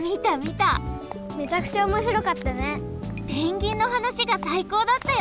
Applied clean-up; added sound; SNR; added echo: none; Organ; 13 dB; none.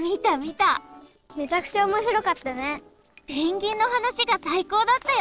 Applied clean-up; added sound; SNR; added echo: neural separator model SepFormer DNS4.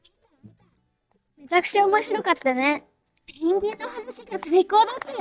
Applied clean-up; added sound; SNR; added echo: neural mask model DeepFilterNet 3.